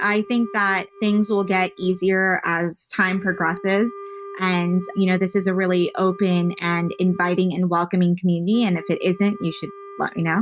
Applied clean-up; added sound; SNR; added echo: neural mask model RNNoise.